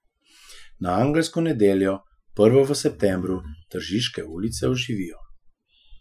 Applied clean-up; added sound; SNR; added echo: classical method Wiener filter.